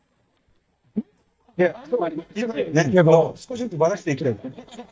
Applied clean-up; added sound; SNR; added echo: neural mask model DeepFilterNet 3.